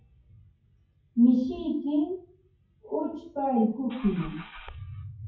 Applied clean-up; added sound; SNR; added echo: classical method WPE with log-MMSE.